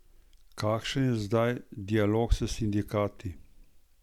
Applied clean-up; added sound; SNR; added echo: none; none; none; none.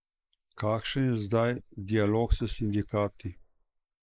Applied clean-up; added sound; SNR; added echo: neural mask model Resemble Enhance denoiser.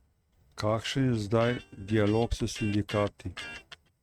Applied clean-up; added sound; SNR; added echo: neural mask model RNNoise.